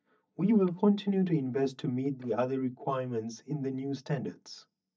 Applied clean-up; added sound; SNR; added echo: neural mask model DeepFilterNet 3.